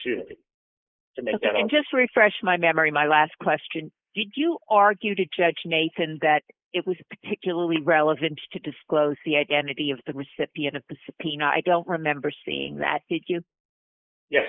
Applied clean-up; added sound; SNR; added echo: neural mask model Resemble Enhance denoiser.